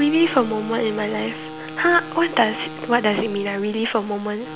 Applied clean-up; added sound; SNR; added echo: none; Wind instrument, woodwind instrument; 14 dB; none.